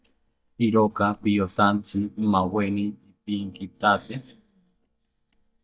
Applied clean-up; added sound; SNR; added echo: neural mask model DeepFilterNet 3.